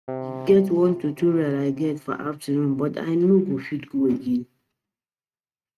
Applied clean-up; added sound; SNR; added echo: neural mask model RNNoise.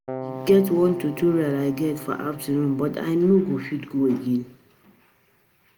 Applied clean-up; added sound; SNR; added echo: none; Keyboard (musical); 15 dB; none.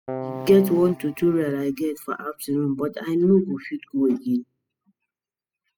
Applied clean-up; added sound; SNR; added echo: classical method spectral subtraction.